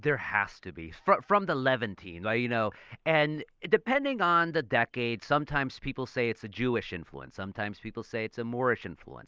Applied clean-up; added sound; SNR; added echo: none; none; none; none.